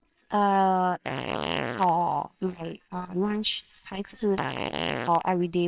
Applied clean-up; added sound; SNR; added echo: neural separator model SepFormer WHAMR!.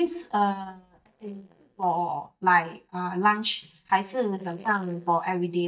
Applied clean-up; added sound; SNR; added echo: neural mask model DeepFilterNet 3.